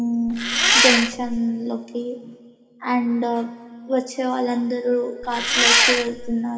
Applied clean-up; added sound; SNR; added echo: none; Engine; -5 dB; reverberation time 2.1 s.